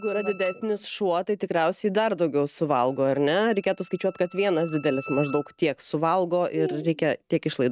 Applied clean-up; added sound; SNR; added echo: neural mask model RNNoise.